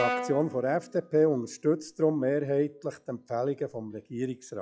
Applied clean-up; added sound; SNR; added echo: classical method log-MMSE.